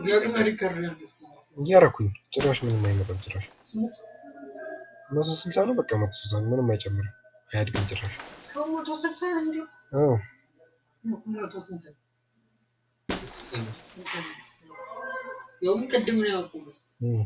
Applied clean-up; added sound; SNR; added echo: none; Shatter; 17 dB; none.